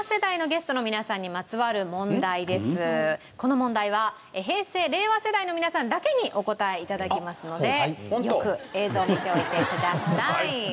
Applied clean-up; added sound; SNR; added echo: none; none; none; none.